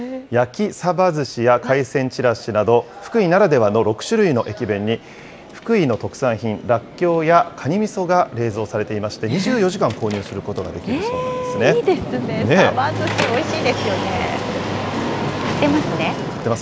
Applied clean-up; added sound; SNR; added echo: none; none; none; none.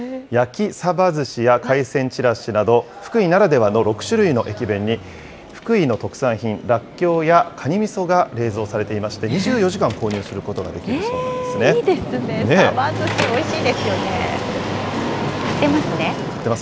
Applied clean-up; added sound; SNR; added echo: none; Engine; 20 dB; none.